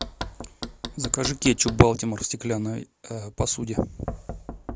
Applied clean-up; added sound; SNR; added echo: none; Knock; 11 dB; none.